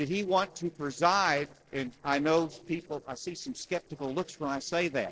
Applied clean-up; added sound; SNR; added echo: neural separator model SepFormer DNS4.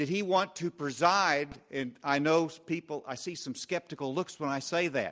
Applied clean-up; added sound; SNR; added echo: none; none; none; none.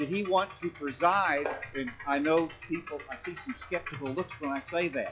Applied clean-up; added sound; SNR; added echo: classical method log-MMSE.